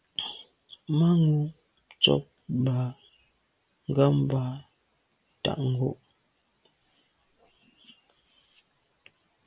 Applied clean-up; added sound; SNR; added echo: none; none; none; none.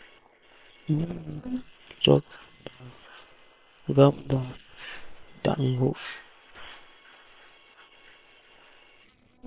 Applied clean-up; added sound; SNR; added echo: neural separator model SepFormer WHAM!.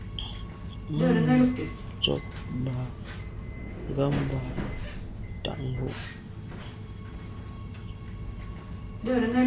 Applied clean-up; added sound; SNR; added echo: none; Subway, metro, underground; -3 dB; none.